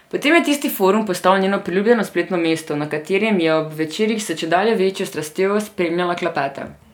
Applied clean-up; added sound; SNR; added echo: none; none; none; none.